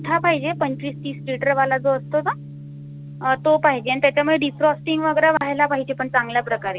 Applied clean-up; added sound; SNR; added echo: none; Gong; 15 dB; none.